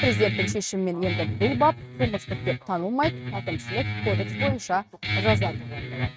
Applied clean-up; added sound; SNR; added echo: neural mask model RNNoise.